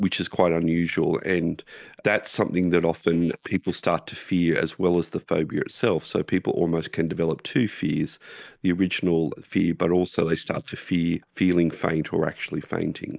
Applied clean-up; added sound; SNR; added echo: neural mask model Resemble Enhance denoiser.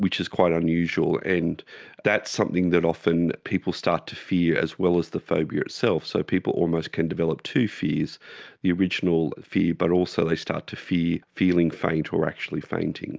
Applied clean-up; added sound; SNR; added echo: none; none; none; none.